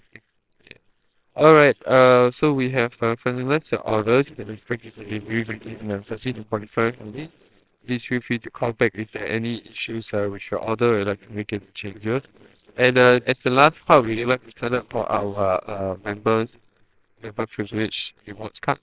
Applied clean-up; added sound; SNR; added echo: neural separator model SepFormer WHAMR!.